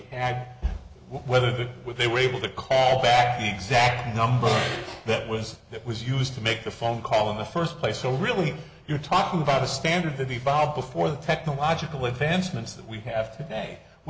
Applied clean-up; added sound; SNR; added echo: none; none; none; none.